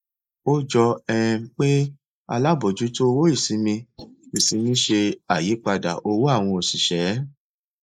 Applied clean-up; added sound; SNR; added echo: neural mask model Resemble Enhance denoiser.